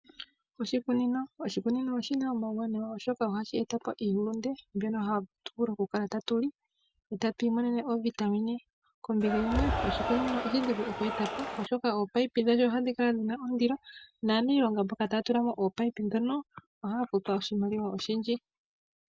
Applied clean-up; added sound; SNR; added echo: none; Cheering; 3 dB; none.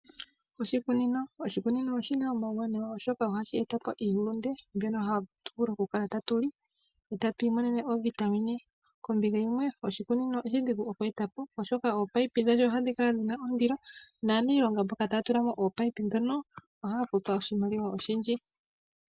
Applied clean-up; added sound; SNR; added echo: none; none; none; none.